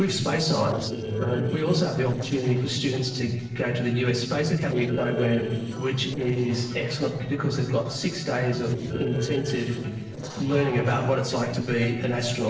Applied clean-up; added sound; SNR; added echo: neural separator model SepFormer DNS4.